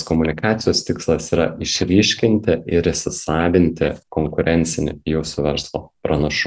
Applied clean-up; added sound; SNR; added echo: none; none; none; none.